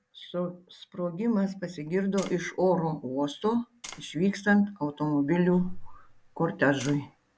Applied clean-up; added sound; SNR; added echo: none; Tap; 17 dB; none.